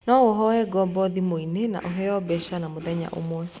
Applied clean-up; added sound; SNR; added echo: none; none; none; none.